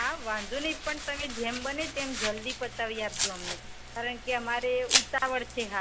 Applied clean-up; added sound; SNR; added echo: none; Domestic sounds, home sounds; 2 dB; none.